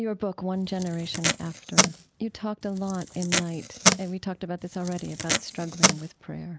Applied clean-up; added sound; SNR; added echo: neural mask model Resemble Enhance denoiser.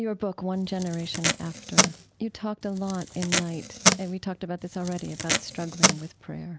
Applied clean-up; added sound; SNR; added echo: none; Packing tape, duct tape; -4 dB; none.